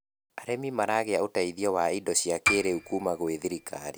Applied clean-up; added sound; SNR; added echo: none; Piano; 4 dB; none.